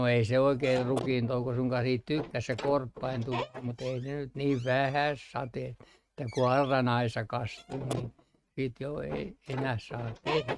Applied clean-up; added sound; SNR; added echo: neural mask model RNNoise.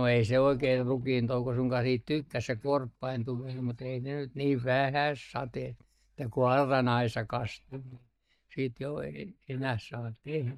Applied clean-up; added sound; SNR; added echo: neural mask model DeepFilterNet 3.